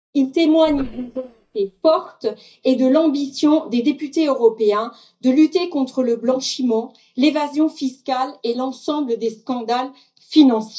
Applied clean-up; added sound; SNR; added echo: neural mask model DeepFilterNet 3.